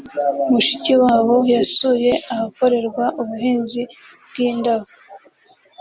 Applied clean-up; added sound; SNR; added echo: none; none; none; none.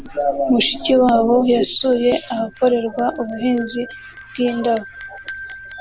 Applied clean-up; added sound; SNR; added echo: none; Bell; 19 dB; none.